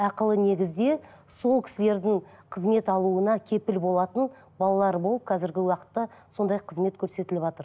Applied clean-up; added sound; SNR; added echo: none; none; none; none.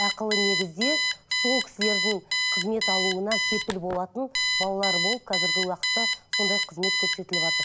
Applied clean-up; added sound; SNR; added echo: none; Alarm; -3 dB; none.